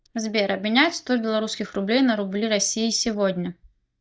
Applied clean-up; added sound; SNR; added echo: neural mask model DeepFilterNet 3.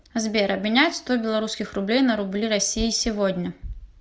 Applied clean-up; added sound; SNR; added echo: none; none; none; none.